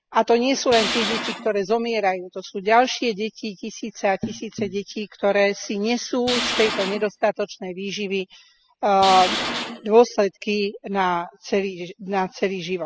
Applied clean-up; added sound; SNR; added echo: classical method spectral subtraction.